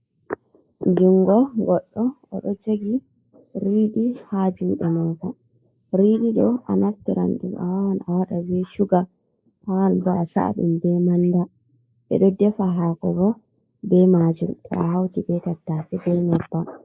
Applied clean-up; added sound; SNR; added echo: neural mask model Resemble Enhance denoiser.